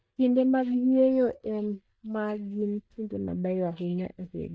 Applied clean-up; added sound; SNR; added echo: neural mask model DeepFilterNet 3.